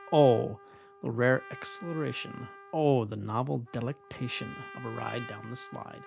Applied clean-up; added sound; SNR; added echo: none; Trumpet; 17 dB; none.